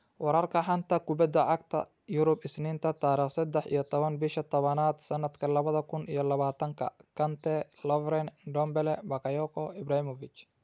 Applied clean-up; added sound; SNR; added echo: none; none; none; none.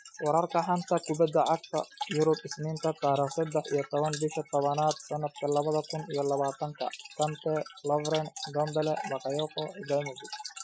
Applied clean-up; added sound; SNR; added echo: classical method Wiener filter.